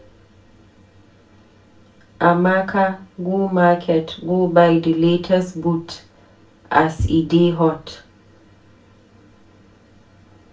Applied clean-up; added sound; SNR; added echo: none; none; none; reverberation time 0.3 s.